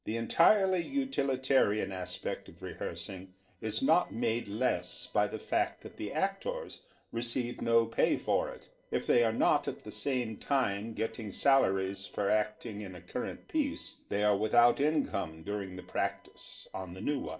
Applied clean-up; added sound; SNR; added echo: neural separator model SepFormer DNS4.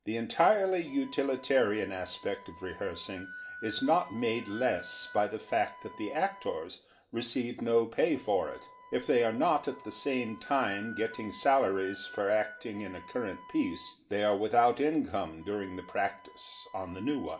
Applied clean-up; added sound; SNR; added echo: none; Wind instrument, woodwind instrument; 18 dB; reverberation time 0.4 s.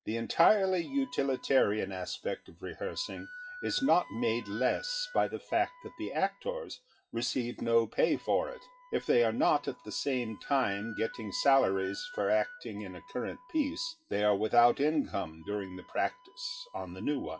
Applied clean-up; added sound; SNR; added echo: classical method WPE with log-MMSE.